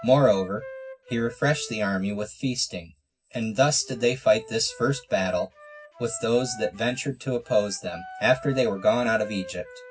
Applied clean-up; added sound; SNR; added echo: none; Wind instrument, woodwind instrument; 19 dB; reverberation time 0.4 s.